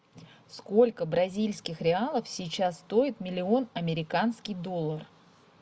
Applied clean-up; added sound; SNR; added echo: none; none; none; none.